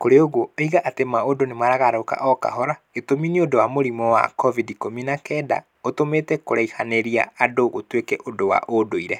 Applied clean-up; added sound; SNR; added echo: none; none; none; none.